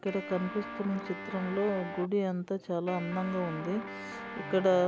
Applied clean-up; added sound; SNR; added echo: none; Guitar; 9 dB; none.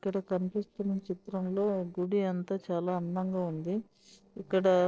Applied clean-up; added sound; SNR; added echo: neural separator model SepFormer DNS4.